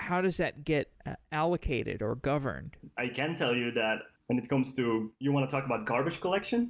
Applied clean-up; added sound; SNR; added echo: none; none; none; none.